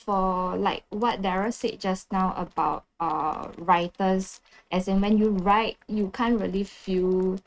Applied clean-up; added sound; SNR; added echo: neural mask model RNNoise.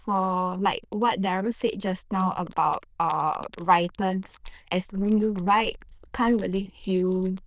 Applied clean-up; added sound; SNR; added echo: neural diffusion model UNIVERSE++.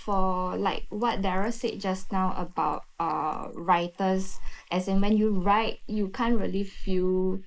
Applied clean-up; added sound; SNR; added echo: neural mask model Resemble Enhance denoiser.